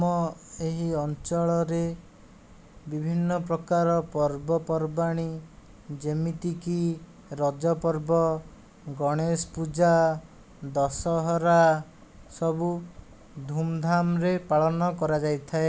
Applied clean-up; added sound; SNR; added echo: none; none; none; none.